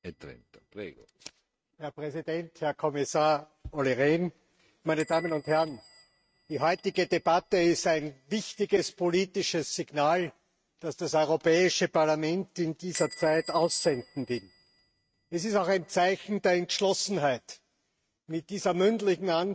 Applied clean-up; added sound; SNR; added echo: neural mask model RNNoise.